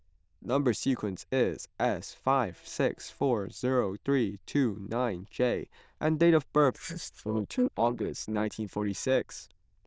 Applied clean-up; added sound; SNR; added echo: neural diffusion model UNIVERSE++.